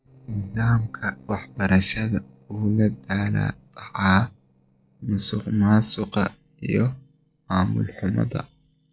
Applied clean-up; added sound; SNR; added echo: neural separator model SepFormer DNS4.